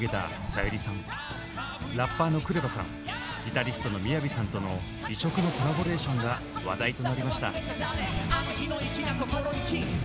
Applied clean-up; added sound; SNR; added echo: none; Clock; 17 dB; none.